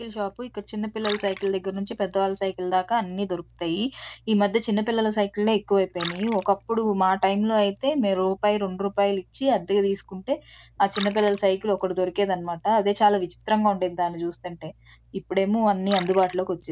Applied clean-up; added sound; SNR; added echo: none; Liquid; 18 dB; none.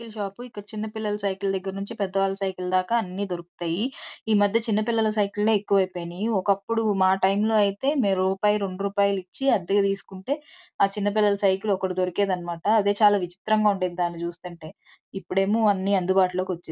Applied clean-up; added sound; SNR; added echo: none; none; none; none.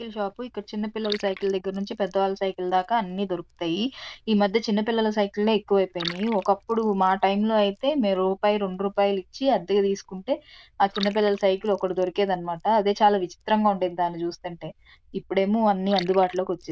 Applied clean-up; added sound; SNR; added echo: neural diffusion model UNIVERSE++.